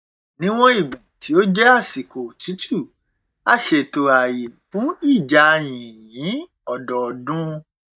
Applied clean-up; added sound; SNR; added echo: neural mask model DeepFilterNet 3.